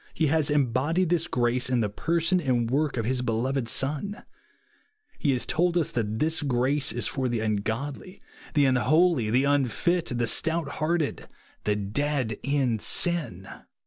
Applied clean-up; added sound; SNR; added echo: none; none; none; none.